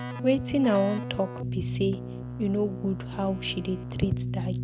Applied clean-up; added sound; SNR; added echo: none; Keyboard (musical); 5 dB; none.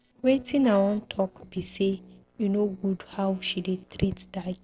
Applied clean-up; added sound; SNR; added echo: neural separator model SepFormer DNS4.